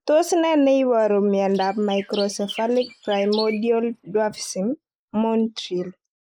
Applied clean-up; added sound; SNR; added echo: neural mask model Resemble Enhance denoiser.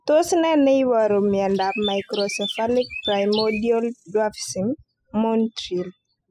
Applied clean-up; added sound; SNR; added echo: classical method spectral subtraction.